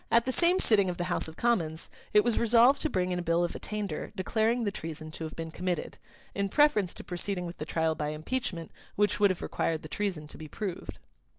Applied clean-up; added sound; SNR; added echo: none; none; none; none.